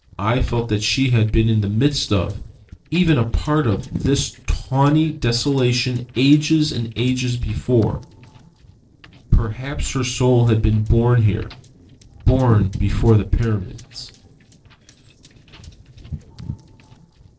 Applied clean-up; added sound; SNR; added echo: neural separator model SepFormer DNS4.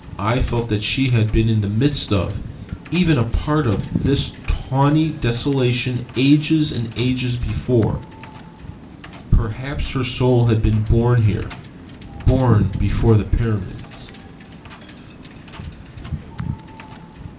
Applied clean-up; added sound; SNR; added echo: none; Wind / Boat, Water vehicle; 12 dB; reverberation time 0.4 s.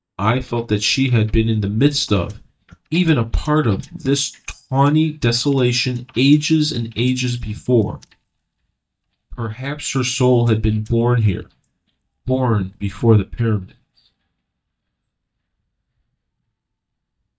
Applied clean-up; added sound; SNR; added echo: neural mask model DeepFilterNet 3.